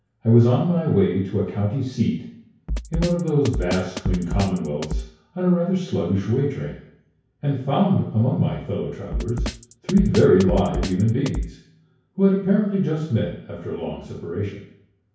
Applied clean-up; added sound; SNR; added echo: none; Drum kit; 11 dB; reverberation time 0.6 s.